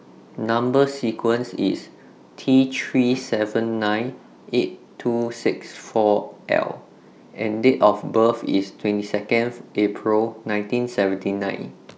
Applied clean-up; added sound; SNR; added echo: none; none; none; none.